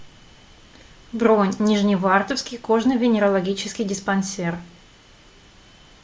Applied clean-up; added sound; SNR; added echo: none; none; none; none.